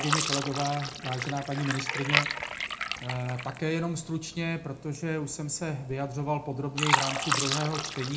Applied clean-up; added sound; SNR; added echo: none; Fill (with liquid); 1 dB; reverberation time 0.3 s.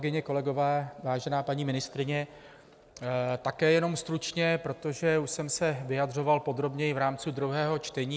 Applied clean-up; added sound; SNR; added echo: none; none; none; none.